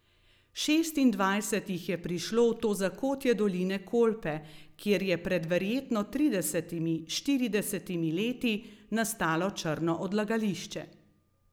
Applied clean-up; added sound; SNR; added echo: none; none; none; none.